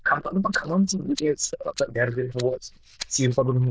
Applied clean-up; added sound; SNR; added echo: neural diffusion model UNIVERSE++.